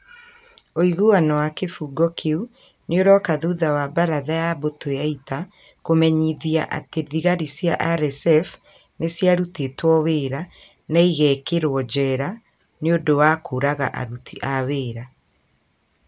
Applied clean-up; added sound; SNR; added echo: none; none; none; none.